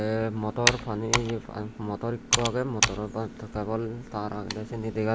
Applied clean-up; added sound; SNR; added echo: none; Computer keyboard; 2 dB; none.